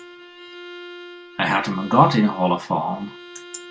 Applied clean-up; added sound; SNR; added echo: none; Bowed string instrument; 17 dB; none.